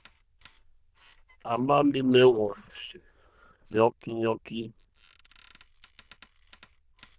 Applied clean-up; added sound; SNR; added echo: neural diffusion model UNIVERSE++.